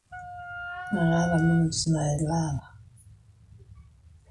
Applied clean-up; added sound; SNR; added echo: none; Wind instrument, woodwind instrument; 9 dB; none.